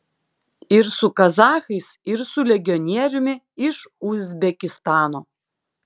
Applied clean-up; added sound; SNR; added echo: none; none; none; none.